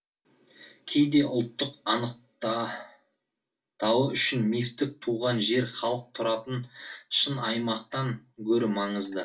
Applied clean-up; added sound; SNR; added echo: none; none; none; reverberation time 0.2 s.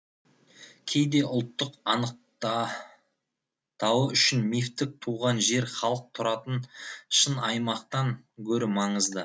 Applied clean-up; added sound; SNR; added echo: none; none; none; none.